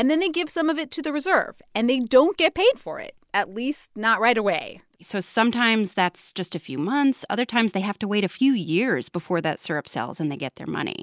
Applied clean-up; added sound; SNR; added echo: none; none; none; none.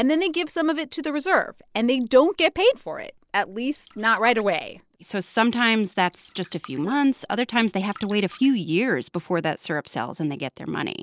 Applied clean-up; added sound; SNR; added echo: neural separator model SepFormer DNS4.